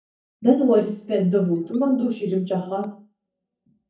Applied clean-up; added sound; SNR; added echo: neural mask model DeepFilterNet 3.